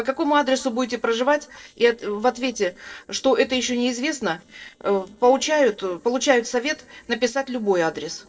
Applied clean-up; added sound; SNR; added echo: neural separator model SepFormer DNS4.